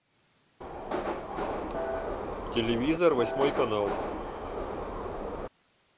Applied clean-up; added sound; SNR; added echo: none; Subway, metro, underground + Piano; 1 dB; none.